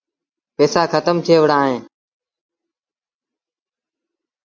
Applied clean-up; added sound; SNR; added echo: none; none; none; none.